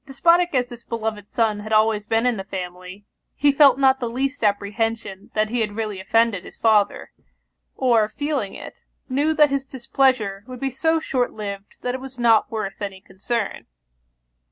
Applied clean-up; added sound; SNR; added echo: none; none; none; none.